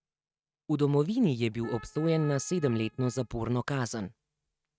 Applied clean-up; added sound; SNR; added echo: neural mask model RNNoise.